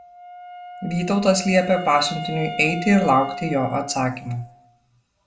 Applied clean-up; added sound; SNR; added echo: none; Wind instrument, woodwind instrument; 12 dB; reverberation time 0.3 s.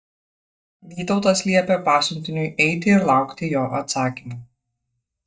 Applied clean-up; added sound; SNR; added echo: neural mask model DeepFilterNet 3.